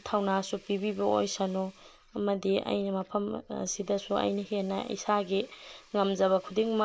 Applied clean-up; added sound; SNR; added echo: neural mask model Resemble Enhance denoiser.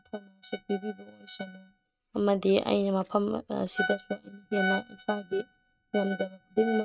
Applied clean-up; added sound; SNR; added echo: neural mask model RNNoise.